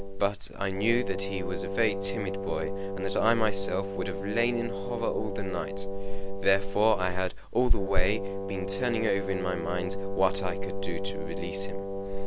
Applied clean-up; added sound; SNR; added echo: none; Wind instrument, woodwind instrument; 8 dB; none.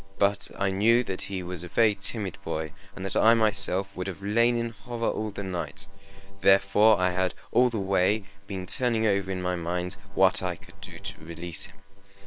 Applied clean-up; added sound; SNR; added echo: neural separator model SepFormer WHAM!.